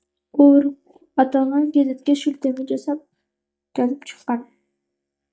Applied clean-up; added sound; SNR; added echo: neural mask model DeepFilterNet 3.